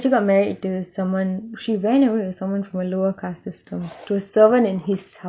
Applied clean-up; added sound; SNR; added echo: none; none; none; none.